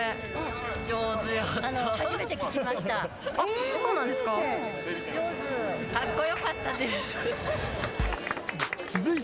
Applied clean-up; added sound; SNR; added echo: none; Bowed string instrument; 10 dB; none.